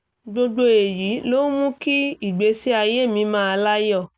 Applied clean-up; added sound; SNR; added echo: none; none; none; none.